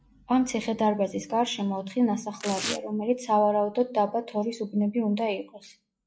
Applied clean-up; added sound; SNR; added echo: classical method log-MMSE.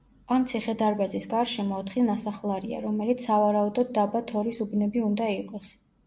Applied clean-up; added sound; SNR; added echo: none; none; none; none.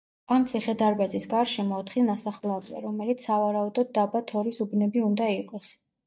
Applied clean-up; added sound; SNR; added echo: neural mask model DeepFilterNet 3.